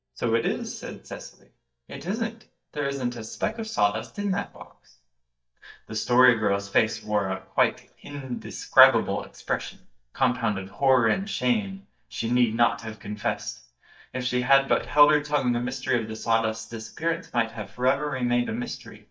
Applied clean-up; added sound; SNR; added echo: neural mask model DeepFilterNet 3.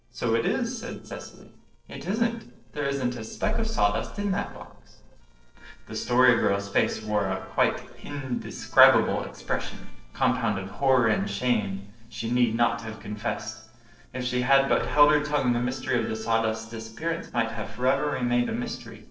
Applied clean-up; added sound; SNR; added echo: neural separator model SepFormer DNS4.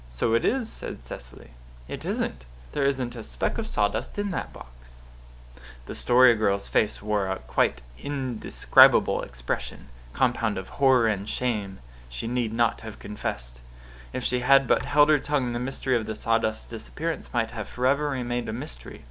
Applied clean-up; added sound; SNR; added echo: none; none; none; none.